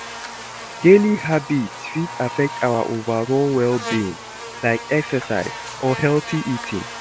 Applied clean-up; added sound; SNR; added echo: none; Buzz; 12 dB; none.